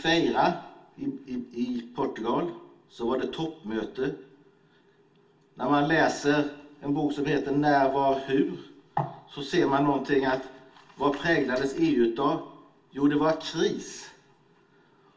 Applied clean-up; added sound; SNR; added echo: none; none; none; reverberation time 0.2 s.